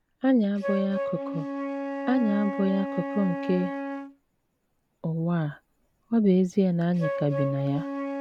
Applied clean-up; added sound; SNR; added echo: none; Wind instrument, woodwind instrument; 7 dB; none.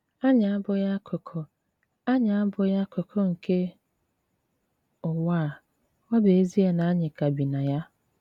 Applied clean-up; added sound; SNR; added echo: none; none; none; none.